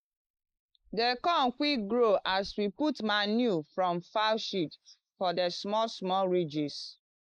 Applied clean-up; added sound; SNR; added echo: neural mask model Resemble Enhance denoiser.